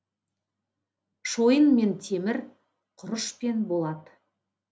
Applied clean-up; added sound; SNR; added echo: none; none; none; none.